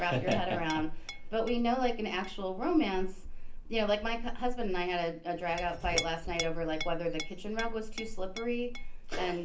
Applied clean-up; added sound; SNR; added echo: none; Chink, clink; 3 dB; reverberation time 0.3 s.